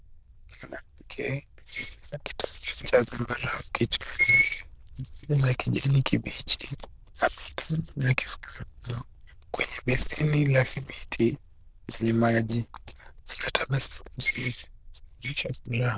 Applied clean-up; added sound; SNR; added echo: neural diffusion model UNIVERSE++.